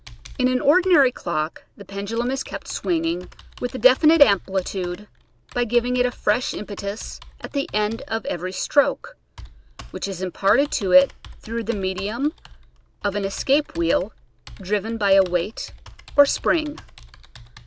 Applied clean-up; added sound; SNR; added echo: none; Computer keyboard; 19 dB; none.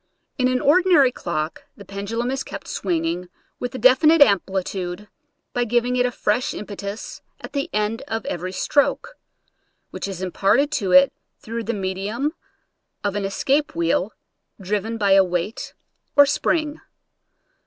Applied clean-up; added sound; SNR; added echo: none; none; none; none.